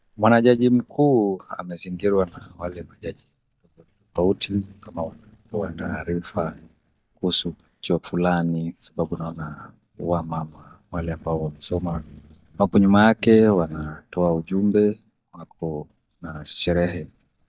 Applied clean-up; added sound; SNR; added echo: neural mask model DeepFilterNet 3.